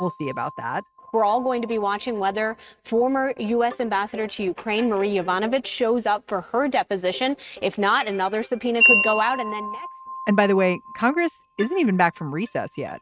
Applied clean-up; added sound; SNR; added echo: neural mask model RNNoise.